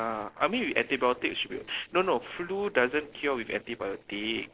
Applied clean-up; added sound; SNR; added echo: neural separator model SepFormer DNS4.